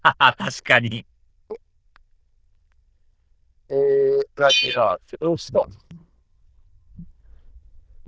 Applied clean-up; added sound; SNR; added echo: neural diffusion model UNIVERSE++.